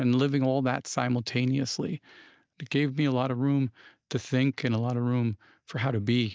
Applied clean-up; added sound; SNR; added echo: neural mask model DeepFilterNet 3.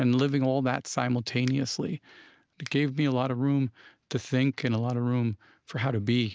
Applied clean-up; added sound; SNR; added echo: none; Finger snapping; 19 dB; none.